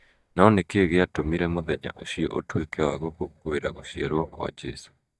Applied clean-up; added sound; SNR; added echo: neural mask model DeepFilterNet 3.